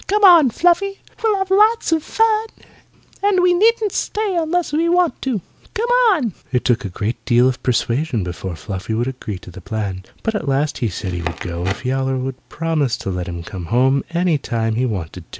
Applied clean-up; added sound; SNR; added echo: none; Crackle; 14 dB; none.